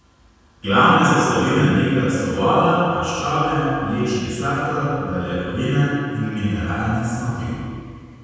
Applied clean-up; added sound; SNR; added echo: none; none; none; reverberation time 2.1 s.